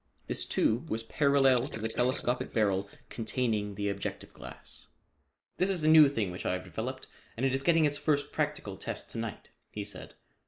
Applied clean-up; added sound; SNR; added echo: neural mask model Resemble Enhance denoiser.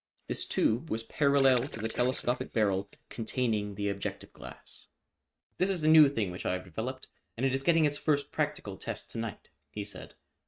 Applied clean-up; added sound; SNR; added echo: neural mask model RNNoise.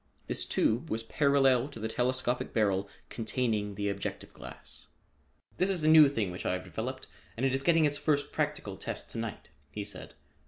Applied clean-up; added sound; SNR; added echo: none; none; none; none.